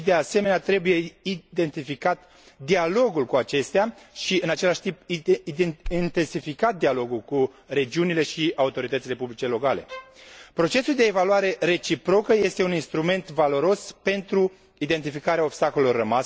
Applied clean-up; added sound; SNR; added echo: none; Bowed string instrument; 20 dB; none.